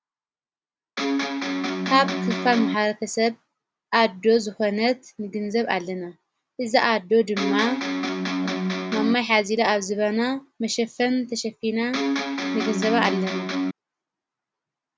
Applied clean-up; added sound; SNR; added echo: none; Electric guitar; 1 dB; none.